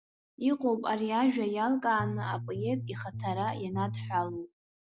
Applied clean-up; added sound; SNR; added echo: none; Bass guitar; 6 dB; none.